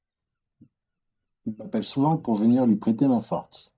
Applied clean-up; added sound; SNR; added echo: neural mask model DeepFilterNet 3.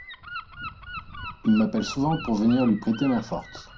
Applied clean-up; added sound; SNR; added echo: none; Gull, seagull / Wind; 14 dB; reverberation time 0.3 s.